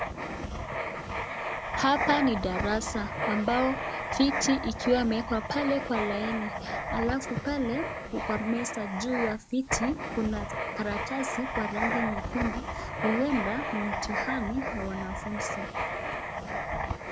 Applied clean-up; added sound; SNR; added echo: none; Writing; 2 dB; none.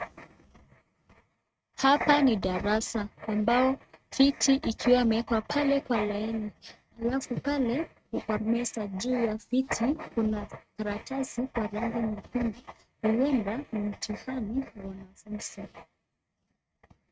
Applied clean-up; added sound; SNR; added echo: neural mask model RNNoise.